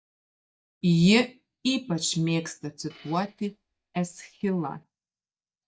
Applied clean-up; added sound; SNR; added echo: neural mask model DeepFilterNet 3.